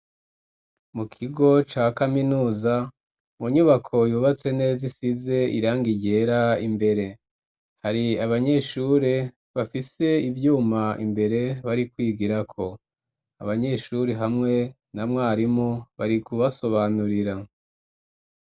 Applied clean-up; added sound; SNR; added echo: none; none; none; none.